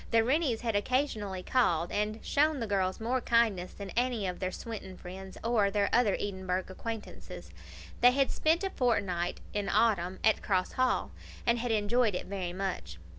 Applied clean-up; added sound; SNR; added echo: none; none; none; none.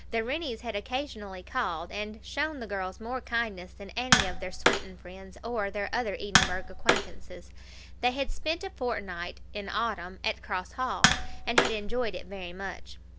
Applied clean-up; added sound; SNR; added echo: none; Tap; -3 dB; none.